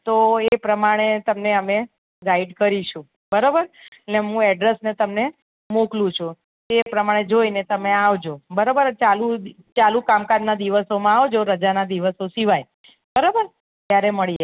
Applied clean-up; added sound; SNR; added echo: none; none; none; none.